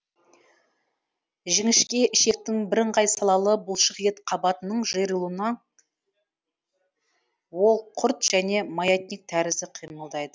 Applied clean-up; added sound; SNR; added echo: none; none; none; none.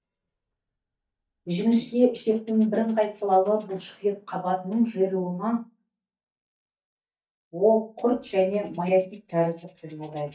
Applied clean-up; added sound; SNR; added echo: neural mask model DeepFilterNet 3.